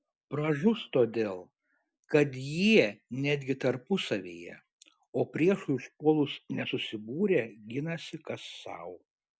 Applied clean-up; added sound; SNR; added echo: none; none; none; none.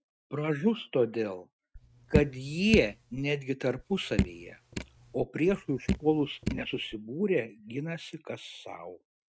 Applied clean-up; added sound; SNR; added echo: neural mask model RNNoise.